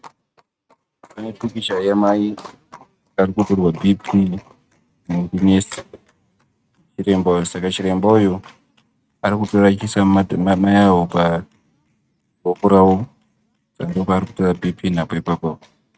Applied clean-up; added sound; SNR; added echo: neural mask model RNNoise.